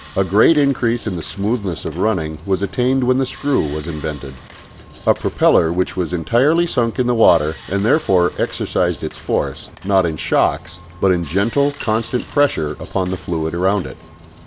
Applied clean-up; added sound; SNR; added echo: none; Coin (dropping) / Glass + Sawing; 19 dB; none.